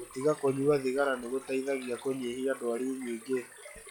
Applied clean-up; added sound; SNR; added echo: classical method log-MMSE.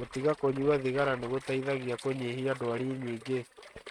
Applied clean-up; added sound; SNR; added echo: neural mask model RNNoise.